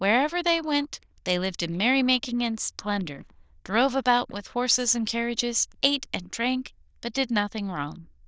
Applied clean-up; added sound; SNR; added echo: neural diffusion model UNIVERSE++.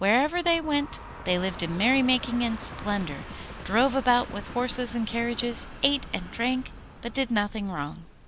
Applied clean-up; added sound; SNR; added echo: none; Train; 14 dB; none.